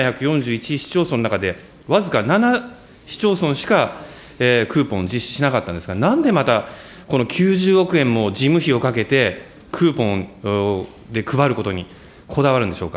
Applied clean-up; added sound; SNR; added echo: none; none; none; none.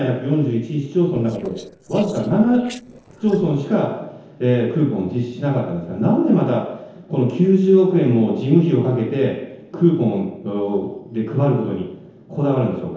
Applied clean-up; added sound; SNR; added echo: neural separator model SepFormer DNS4.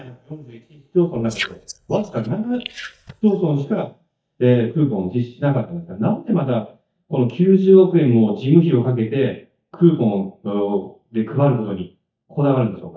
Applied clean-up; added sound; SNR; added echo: neural mask model DeepFilterNet 3.